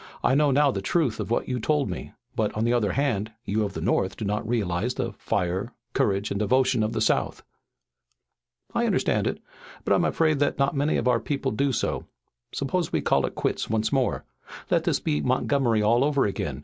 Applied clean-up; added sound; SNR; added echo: none; none; none; none.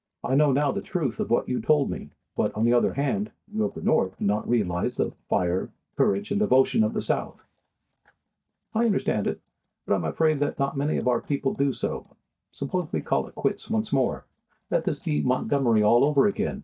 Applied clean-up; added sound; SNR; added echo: neural mask model DeepFilterNet 3.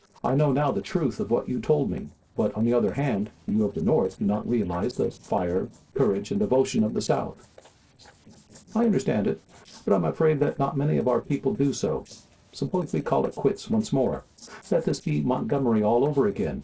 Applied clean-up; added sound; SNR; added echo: neural separator model SepFormer DNS4.